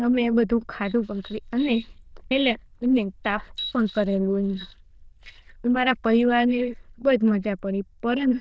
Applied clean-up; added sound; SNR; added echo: neural diffusion model UNIVERSE++.